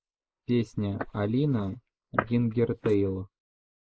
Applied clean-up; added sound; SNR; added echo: neural mask model Resemble Enhance denoiser.